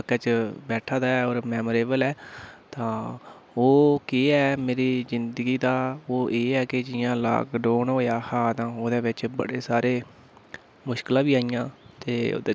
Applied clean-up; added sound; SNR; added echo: none; none; none; none.